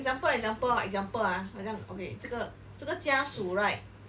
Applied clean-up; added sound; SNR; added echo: none; none; none; none.